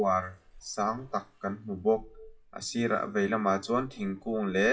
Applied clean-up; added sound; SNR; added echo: classical method WPE with log-MMSE.